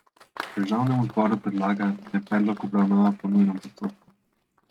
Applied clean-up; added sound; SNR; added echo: neural mask model RNNoise.